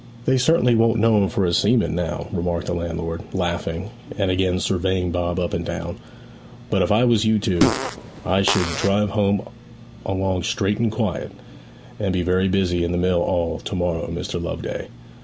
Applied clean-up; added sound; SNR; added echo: none; Fart; 3 dB; none.